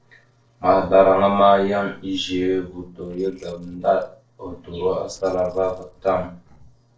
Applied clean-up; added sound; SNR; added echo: neural separator model SepFormer DNS4.